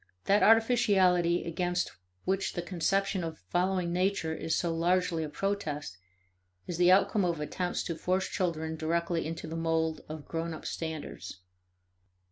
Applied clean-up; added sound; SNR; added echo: none; none; none; none.